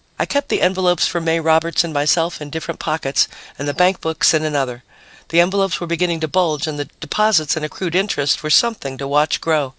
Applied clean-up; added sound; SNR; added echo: neural separator model SepFormer DNS4.